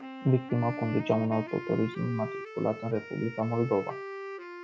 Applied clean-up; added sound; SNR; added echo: none; Wind instrument, woodwind instrument; 10 dB; none.